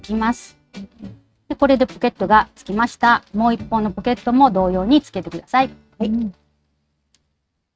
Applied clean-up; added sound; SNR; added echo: neural mask model RNNoise.